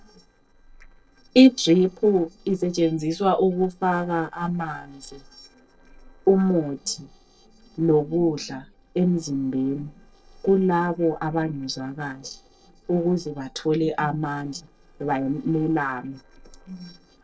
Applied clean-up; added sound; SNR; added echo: neural separator model SepFormer DNS4.